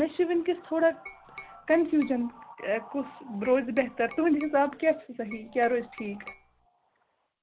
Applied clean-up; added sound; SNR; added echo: none; Tap; 20 dB; none.